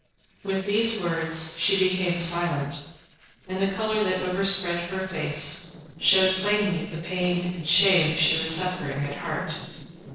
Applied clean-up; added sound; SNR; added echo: neural separator model SepFormer DNS4.